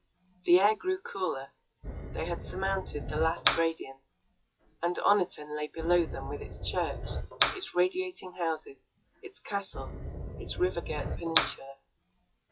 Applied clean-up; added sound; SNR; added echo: classical method WPE with log-MMSE.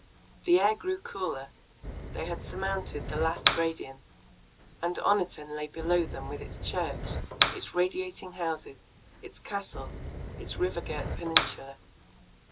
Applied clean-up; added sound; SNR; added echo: none; Fire; 3 dB; reverberation time 0.2 s.